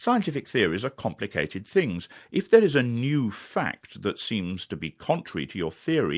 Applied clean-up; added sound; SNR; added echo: none; none; none; none.